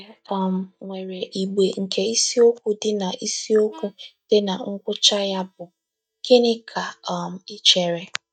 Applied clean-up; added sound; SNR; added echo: neural mask model DeepFilterNet 3.